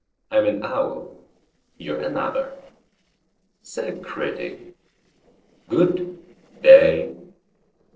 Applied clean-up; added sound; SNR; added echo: neural separator model SepFormer DNS4.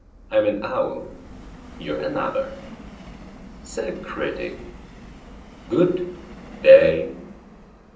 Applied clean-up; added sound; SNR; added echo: none; Subway, metro, underground; 18 dB; reverberation time 0.6 s.